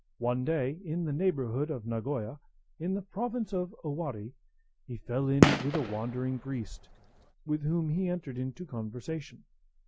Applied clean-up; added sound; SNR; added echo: none; Gunshot, gunfire; -3 dB; none.